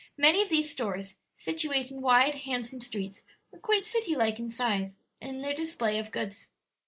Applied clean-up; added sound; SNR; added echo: neural mask model Resemble Enhance denoiser.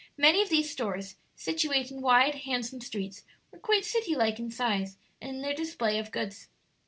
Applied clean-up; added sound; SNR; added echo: none; none; none; none.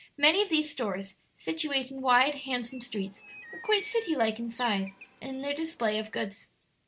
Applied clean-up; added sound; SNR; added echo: none; Bird; 17 dB; none.